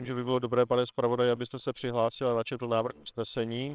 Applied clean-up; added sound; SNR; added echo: neural separator model SepFormer WHAMR!.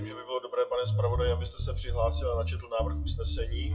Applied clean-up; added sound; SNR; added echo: classical method WPE with log-MMSE.